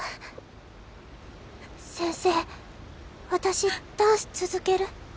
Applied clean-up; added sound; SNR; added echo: none; none; none; none.